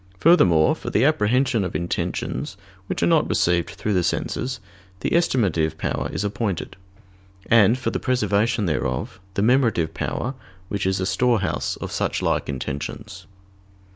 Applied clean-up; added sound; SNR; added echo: none; none; none; none.